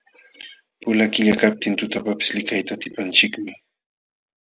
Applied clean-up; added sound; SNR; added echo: none; none; none; none.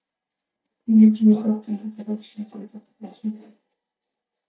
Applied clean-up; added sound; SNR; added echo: neural mask model DeepFilterNet 3.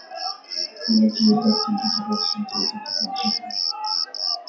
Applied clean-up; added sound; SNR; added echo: classical method WPE with log-MMSE.